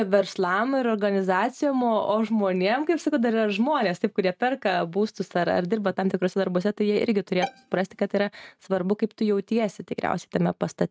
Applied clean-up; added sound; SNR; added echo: neural mask model RNNoise.